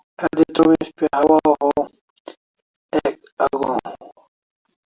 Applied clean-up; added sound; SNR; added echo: none; none; none; none.